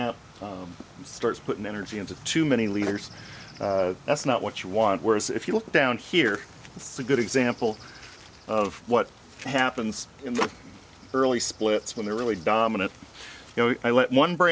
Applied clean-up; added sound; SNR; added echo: none; none; none; none.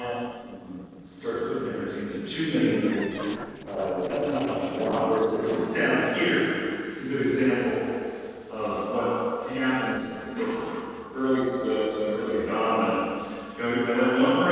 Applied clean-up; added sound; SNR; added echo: neural separator model SepFormer DNS4.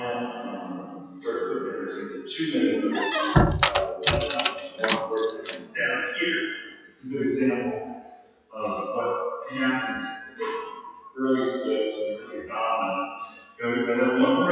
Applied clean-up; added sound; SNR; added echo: classical method WPE with log-MMSE.